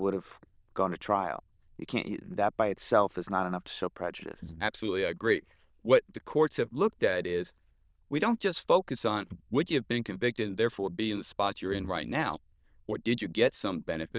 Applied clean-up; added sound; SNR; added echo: neural diffusion model UNIVERSE++.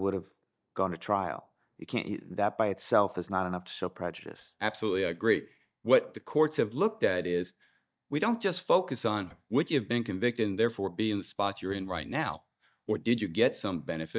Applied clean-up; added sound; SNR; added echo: neural mask model DeepFilterNet 3.